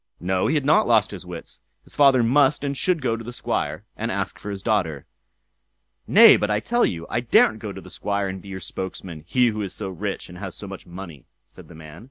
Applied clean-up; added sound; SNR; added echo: none; none; none; none.